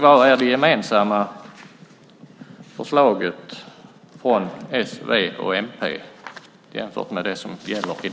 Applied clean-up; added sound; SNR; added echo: none; none; none; none.